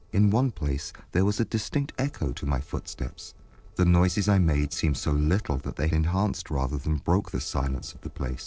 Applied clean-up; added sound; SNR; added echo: neural separator model SepFormer DNS4.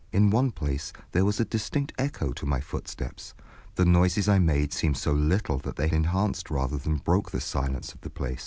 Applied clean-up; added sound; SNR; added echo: none; none; none; none.